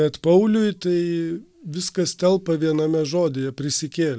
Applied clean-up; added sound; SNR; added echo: none; none; none; none.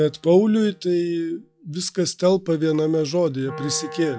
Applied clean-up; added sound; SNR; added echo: classical method log-MMSE.